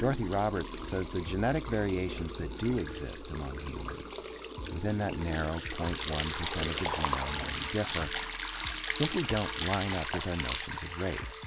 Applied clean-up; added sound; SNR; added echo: none; Liquid; 1 dB; none.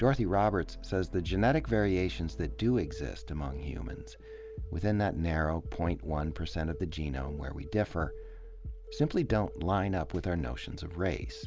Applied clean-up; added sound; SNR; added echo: none; none; none; none.